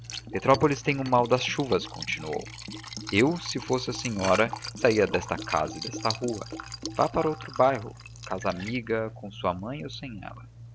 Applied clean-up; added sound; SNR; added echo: none; Liquid; 11 dB; none.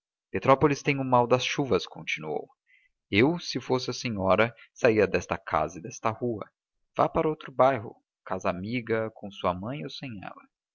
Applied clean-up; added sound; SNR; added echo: none; none; none; none.